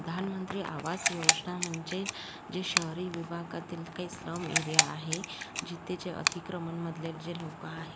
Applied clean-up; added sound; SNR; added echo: none; Camera; -3 dB; none.